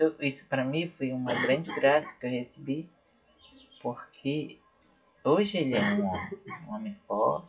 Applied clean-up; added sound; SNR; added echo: classical method WPE with log-MMSE.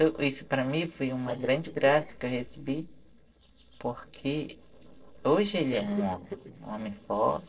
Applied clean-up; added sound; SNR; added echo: neural separator model SepFormer DNS4.